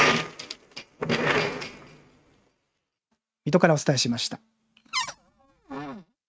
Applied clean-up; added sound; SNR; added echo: neural mask model RNNoise.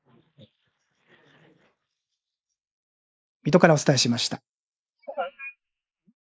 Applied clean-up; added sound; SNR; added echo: neural mask model Resemble Enhance denoiser.